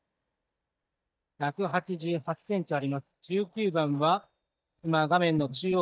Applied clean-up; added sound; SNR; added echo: neural mask model DeepFilterNet 3.